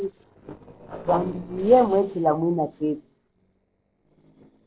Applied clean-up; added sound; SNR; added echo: neural separator model SepFormer DNS4.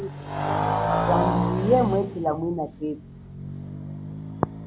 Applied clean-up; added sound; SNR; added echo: none; Motorcycle; 0 dB; none.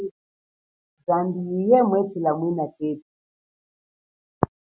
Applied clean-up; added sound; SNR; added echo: none; none; none; none.